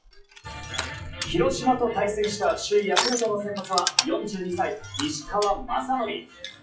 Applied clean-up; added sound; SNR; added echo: classical method WPE with log-MMSE.